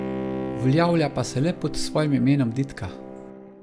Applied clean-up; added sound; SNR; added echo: none; Bowed string instrument; 9 dB; none.